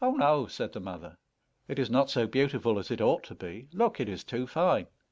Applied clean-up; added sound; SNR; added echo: none; none; none; none.